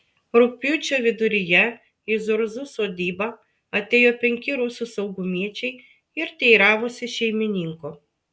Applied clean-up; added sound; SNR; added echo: none; none; none; none.